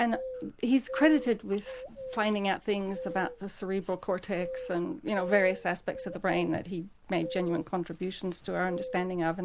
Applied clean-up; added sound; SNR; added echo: none; Bird vocalization, bird call, bird song; 12 dB; none.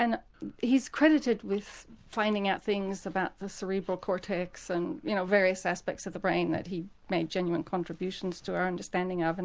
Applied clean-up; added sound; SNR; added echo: none; none; none; none.